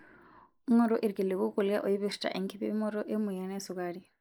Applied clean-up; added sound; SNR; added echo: neural mask model Resemble Enhance denoiser.